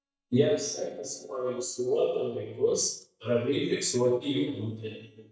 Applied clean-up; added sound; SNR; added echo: neural mask model DeepFilterNet 3.